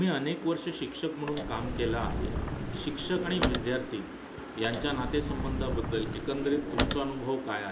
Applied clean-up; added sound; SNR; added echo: none; Sliding door / Slam / Wood; 2 dB; none.